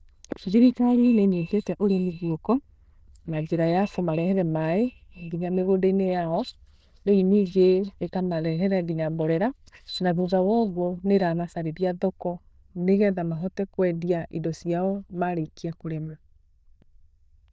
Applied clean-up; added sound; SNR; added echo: neural diffusion model UNIVERSE++.